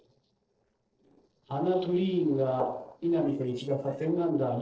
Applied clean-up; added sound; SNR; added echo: neural separator model SepFormer DNS4.